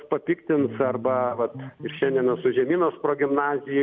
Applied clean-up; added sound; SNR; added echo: none; Bass guitar; 15 dB; none.